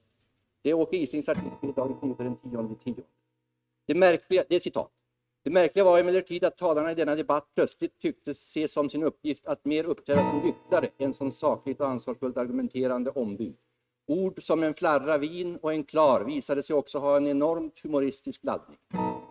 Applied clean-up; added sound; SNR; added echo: neural mask model RNNoise.